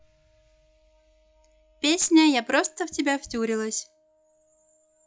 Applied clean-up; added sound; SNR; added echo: classical method log-MMSE.